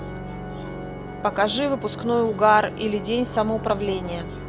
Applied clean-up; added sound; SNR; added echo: none; Organ; 10 dB; none.